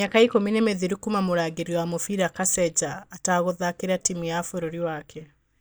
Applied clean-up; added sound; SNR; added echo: neural mask model DeepFilterNet 3.